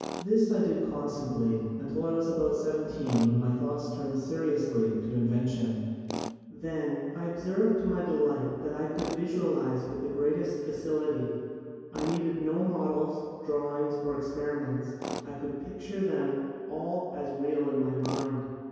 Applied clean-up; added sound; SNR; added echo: none; Tools; 16 dB; reverberation time 2.2 s.